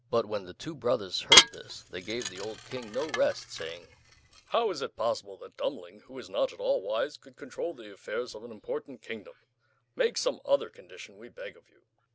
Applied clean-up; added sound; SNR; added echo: none; Dishes, pots, and pans / Glass; -5 dB; none.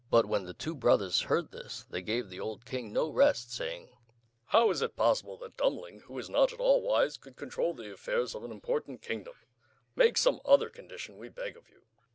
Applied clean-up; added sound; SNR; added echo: none; none; none; none.